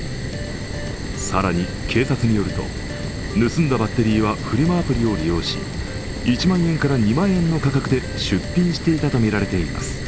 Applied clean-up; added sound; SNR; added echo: none; Fire; 7 dB; none.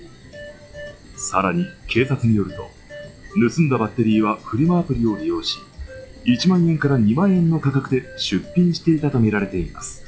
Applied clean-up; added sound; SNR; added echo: classical method log-MMSE.